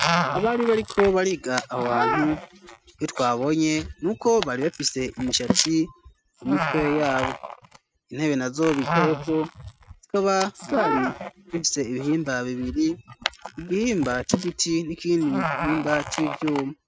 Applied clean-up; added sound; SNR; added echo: neural mask model RNNoise.